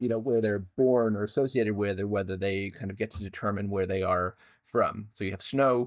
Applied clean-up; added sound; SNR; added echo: neural mask model DeepFilterNet 3.